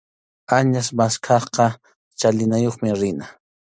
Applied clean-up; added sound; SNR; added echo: none; none; none; none.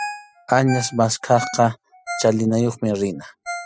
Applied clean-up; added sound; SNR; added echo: classical method spectral subtraction.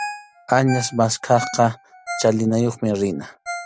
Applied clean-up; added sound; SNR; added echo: none; Ringtone; 13 dB; none.